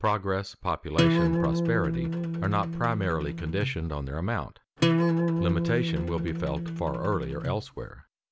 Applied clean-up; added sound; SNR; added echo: none; Acoustic guitar; -3 dB; none.